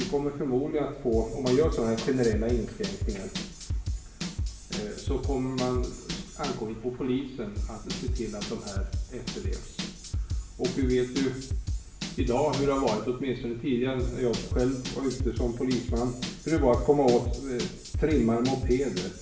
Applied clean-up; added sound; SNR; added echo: none; Drum / Drum kit; 5 dB; reverberation time 0.5 s.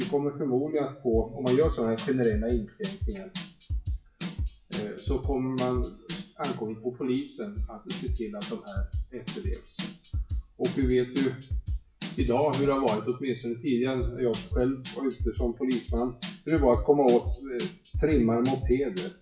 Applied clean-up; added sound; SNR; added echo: classical method WPE with log-MMSE.